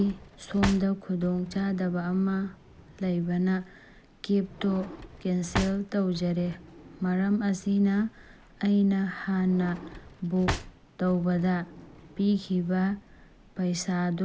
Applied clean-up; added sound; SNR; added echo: none; Drawer open or close; 13 dB; none.